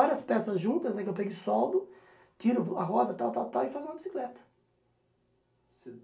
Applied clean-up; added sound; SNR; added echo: none; none; none; reverberation time 0.3 s.